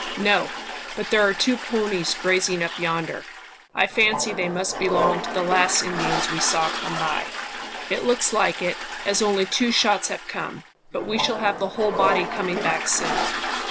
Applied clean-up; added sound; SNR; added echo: none; Toilet flush; 5 dB; none.